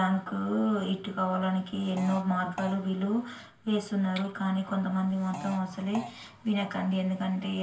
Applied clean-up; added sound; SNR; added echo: none; Fart; 14 dB; reverberation time 0.3 s.